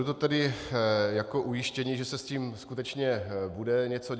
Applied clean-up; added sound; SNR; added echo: none; none; none; none.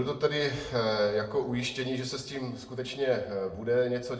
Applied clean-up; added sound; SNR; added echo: none; none; none; reverberation time 0.6 s.